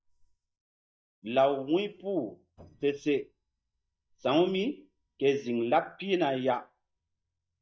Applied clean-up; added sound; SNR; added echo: neural mask model DeepFilterNet 3.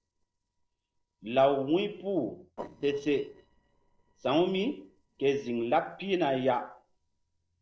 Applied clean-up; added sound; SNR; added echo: neural separator model SepFormer DNS4.